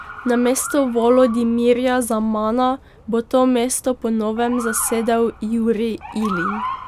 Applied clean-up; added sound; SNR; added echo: none; Motor vehicle (road) / Siren; 14 dB; none.